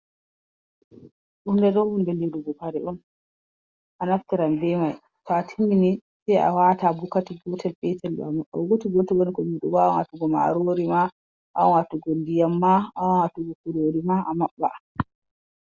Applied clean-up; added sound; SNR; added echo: none; none; none; none.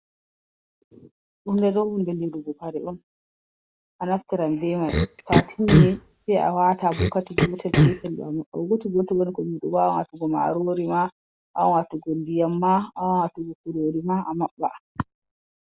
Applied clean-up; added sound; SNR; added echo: none; Cough; -3 dB; none.